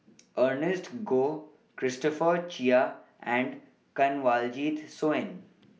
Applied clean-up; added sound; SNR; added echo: none; none; none; none.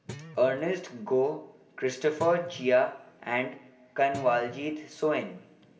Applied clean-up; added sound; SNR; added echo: none; Guitar; 18 dB; reverberation time 2.1 s.